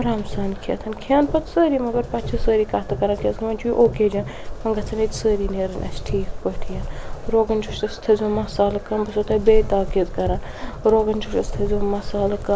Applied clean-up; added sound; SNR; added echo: none; none; none; none.